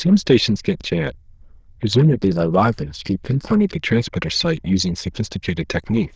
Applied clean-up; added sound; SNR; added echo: neural diffusion model UNIVERSE++.